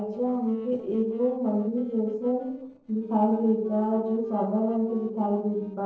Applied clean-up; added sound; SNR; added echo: neural separator model SepFormer DNS4.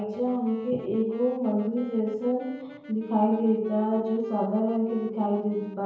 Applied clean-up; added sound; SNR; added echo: none; Wind instrument, woodwind instrument; 18 dB; reverberation time 1.0 s.